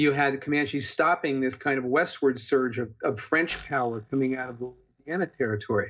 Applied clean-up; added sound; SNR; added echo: neural mask model DeepFilterNet 3.